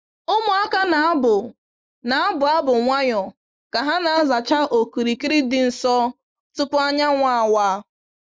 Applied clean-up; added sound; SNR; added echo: neural mask model Resemble Enhance denoiser.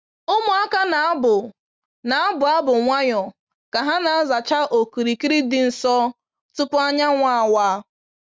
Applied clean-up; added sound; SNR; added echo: none; none; none; none.